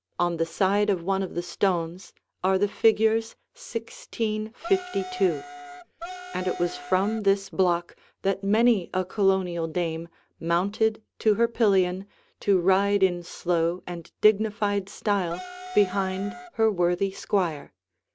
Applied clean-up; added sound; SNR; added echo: none; Wind instrument, woodwind instrument; 12 dB; none.